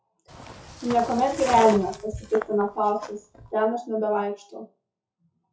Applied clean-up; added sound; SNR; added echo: classical method WPE with log-MMSE.